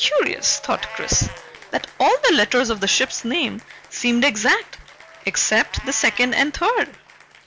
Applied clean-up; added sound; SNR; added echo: none; Applause / Cheering + Meow; 19 dB; none.